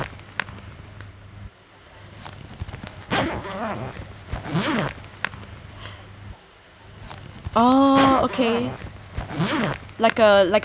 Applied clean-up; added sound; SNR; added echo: none; Zipper (clothing); 6 dB; none.